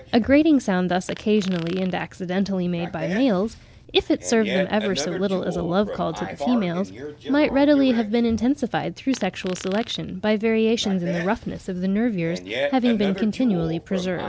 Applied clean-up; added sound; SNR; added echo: none; Fart; 12 dB; none.